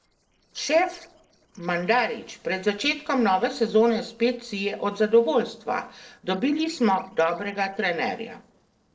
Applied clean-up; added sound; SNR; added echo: neural separator model SepFormer DNS4.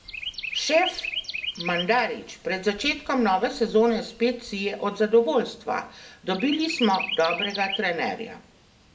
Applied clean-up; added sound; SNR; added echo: none; Chirp, tweet; 10 dB; reverberation time 0.4 s.